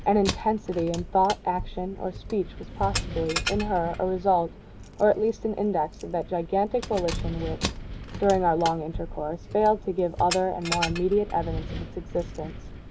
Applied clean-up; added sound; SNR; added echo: none; Wind + Keys jangling; 8 dB; none.